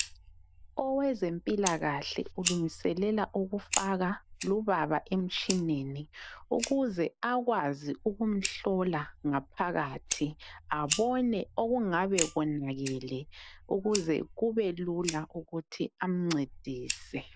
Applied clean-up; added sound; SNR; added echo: none; Fire; 10 dB; none.